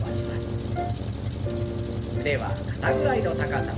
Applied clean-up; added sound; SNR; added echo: none; Truck; 0 dB; reverberation time 0.3 s.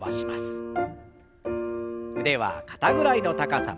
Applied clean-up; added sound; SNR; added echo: none; none; none; none.